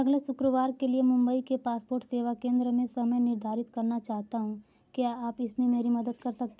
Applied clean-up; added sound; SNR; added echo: none; none; none; none.